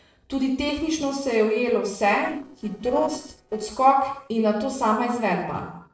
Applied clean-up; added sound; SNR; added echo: neural separator model SepFormer DNS4.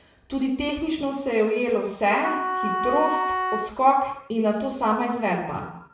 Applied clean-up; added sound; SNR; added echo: none; Wind instrument, woodwind instrument; 3 dB; reverberation time 0.7 s.